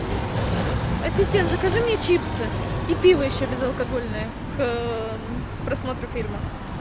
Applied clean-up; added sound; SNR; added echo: none; Wind instrument, woodwind instrument; 19 dB; none.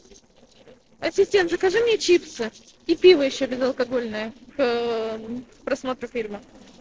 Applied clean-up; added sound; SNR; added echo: neural separator model SepFormer DNS4.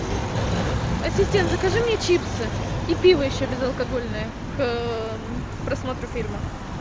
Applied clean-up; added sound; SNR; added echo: none; none; none; none.